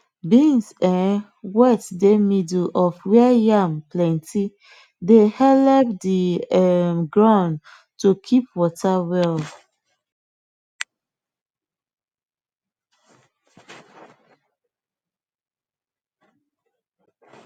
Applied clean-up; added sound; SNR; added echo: none; none; none; none.